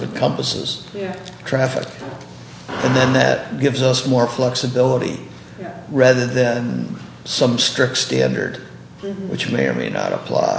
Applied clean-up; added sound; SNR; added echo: none; none; none; none.